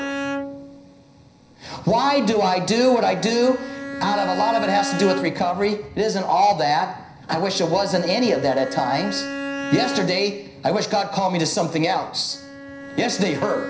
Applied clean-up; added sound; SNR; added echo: none; Bowed string instrument; 11 dB; reverberation time 0.5 s.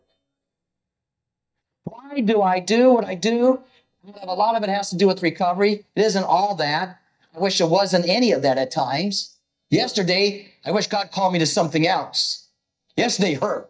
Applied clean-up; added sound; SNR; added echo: neural mask model DeepFilterNet 3.